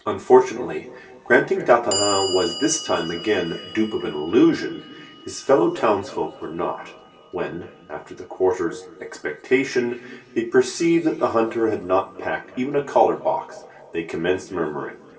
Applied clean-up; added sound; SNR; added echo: none; Clock; 16 dB; reverberation time 2.5 s.